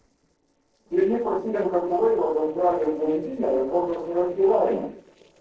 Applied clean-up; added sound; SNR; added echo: neural separator model SepFormer DNS4.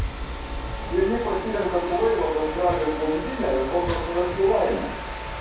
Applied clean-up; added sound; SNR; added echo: none; Mechanisms; 6 dB; reverberation time 0.7 s.